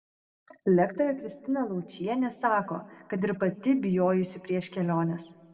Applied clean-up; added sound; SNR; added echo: none; none; none; reverberation time 1.4 s.